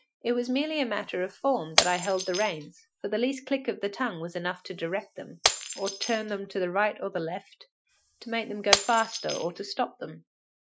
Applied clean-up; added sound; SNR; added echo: classical method Wiener filter.